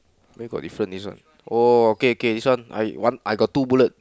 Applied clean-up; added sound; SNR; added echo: none; none; none; none.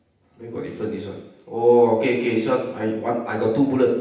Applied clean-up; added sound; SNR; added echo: none; none; none; reverberation time 0.9 s.